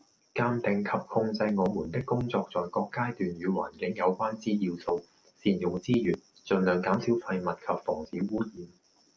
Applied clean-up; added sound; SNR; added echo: none; none; none; none.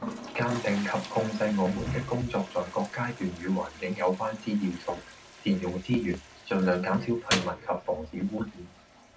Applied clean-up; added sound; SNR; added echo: none; Toilet flush; 10 dB; reverberation time 0.3 s.